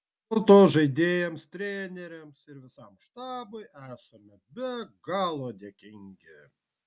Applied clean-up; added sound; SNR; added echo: none; none; none; none.